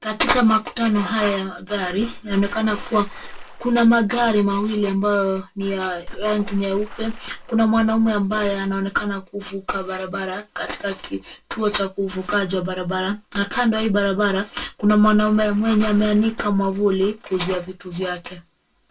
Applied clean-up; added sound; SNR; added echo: none; Water / Splash, splatter; 13 dB; reverberation time 0.2 s.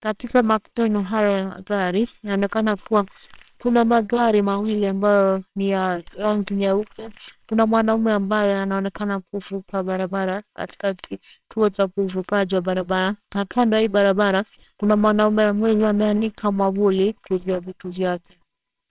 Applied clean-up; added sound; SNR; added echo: neural separator model SepFormer WHAMR!.